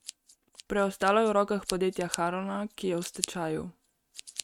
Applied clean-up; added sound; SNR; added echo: neural mask model RNNoise.